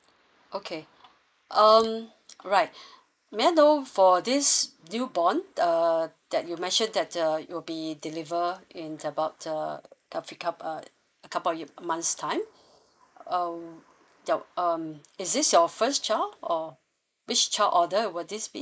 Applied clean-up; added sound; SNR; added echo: neural mask model Resemble Enhance denoiser.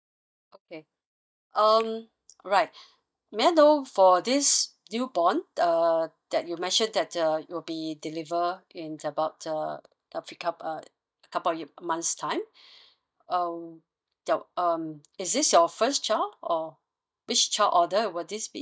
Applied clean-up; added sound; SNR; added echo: neural mask model DeepFilterNet 3.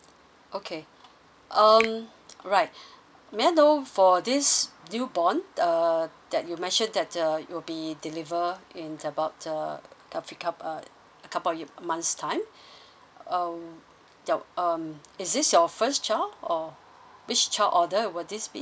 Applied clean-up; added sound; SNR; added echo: none; Finger snapping; 13 dB; none.